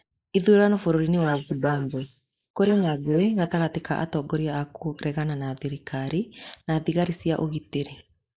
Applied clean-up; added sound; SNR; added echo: neural mask model Resemble Enhance denoiser.